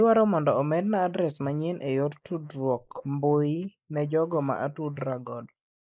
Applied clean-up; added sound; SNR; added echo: neural mask model Resemble Enhance denoiser.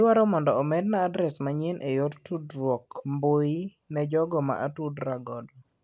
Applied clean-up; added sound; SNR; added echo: none; none; none; none.